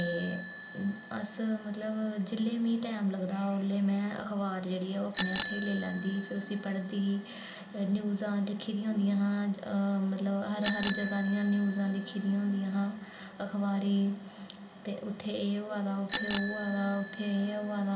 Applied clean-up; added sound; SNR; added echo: none; Bicycle bell; -1 dB; reverberation time 0.8 s.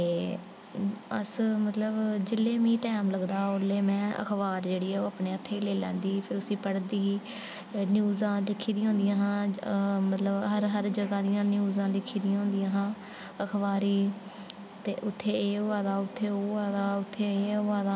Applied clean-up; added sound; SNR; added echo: none; none; none; none.